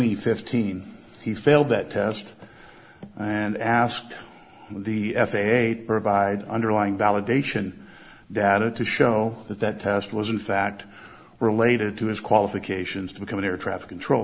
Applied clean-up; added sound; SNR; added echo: none; none; none; none.